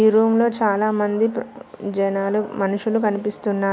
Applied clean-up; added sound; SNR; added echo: none; none; none; none.